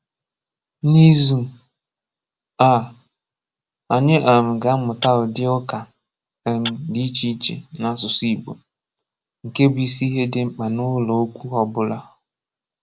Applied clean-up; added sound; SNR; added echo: none; Tap / Glass; 15 dB; none.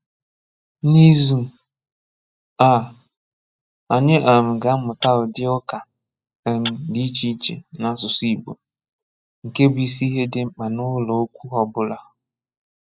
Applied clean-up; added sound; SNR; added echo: classical method spectral subtraction.